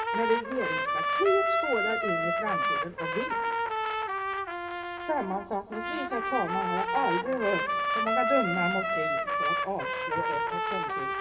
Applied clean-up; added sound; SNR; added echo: none; Trumpet; -3 dB; reverberation time 2.9 s.